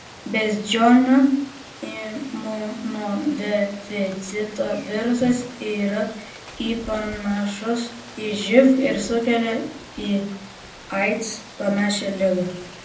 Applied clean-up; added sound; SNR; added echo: none; Rain; 18 dB; reverberation time 0.6 s.